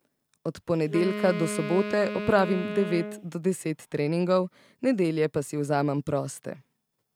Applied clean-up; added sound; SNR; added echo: none; Wind instrument, woodwind instrument; 7 dB; none.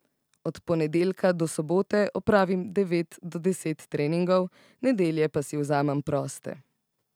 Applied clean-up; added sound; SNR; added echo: none; none; none; none.